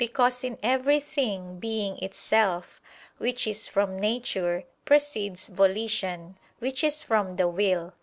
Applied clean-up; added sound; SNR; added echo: none; none; none; none.